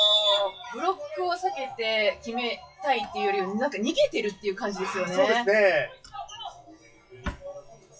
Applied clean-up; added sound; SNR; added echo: classical method WPE with log-MMSE.